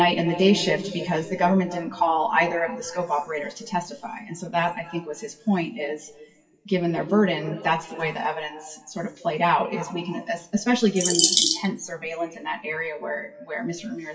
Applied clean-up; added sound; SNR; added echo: classical method WPE with log-MMSE.